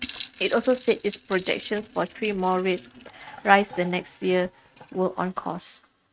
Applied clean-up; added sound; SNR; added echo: neural mask model RNNoise.